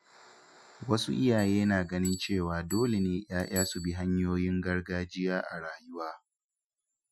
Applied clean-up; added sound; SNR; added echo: classical method Wiener filter.